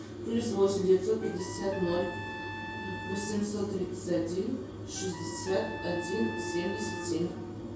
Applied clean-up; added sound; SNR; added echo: none; Trumpet; 12 dB; reverberation time 0.6 s.